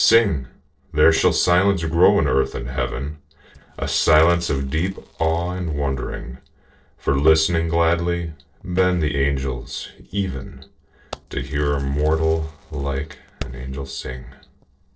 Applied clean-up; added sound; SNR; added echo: neural separator model SepFormer DNS4.